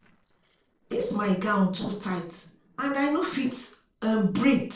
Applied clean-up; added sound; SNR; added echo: neural separator model SepFormer DNS4.